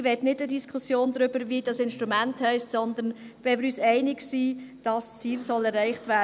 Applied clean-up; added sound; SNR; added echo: none; none; none; none.